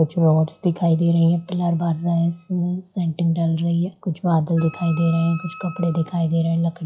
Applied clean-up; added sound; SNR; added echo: classical method log-MMSE.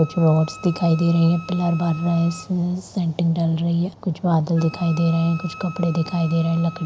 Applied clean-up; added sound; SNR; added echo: none; Wind instrument, woodwind instrument; 20 dB; none.